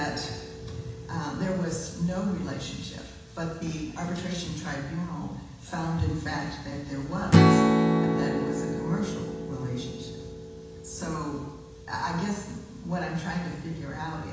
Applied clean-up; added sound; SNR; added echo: none; Strum; -2 dB; reverberation time 1.1 s.